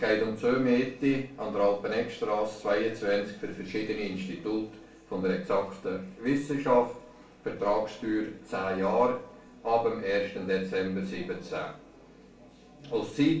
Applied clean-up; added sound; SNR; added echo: none; none; none; reverberation time 0.4 s.